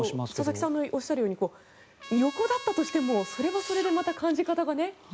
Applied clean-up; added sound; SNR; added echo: none; Trumpet; 14 dB; none.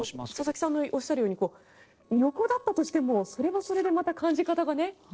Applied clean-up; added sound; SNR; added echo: neural separator model SepFormer DNS4.